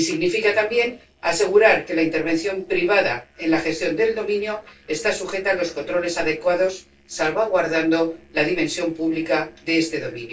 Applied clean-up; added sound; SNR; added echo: neural separator model SepFormer DNS4.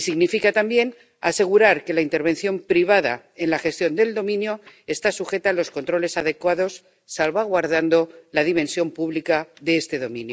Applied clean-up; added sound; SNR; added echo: none; none; none; none.